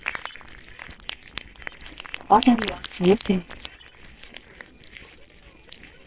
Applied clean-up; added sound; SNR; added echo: neural separator model SepFormer WHAMR!.